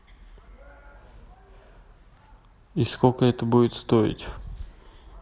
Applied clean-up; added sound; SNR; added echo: none; none; none; none.